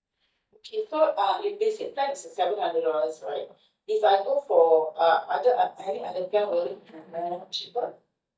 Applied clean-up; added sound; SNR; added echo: neural mask model DeepFilterNet 3.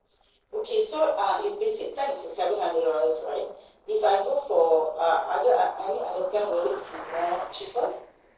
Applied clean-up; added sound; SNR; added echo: neural separator model SepFormer DNS4.